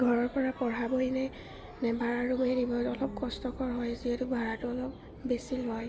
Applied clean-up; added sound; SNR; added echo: none; none; none; none.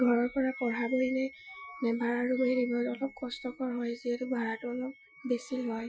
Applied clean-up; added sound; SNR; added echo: classical method Wiener filter.